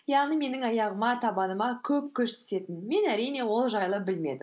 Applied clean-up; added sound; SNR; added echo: neural mask model Resemble Enhance denoiser.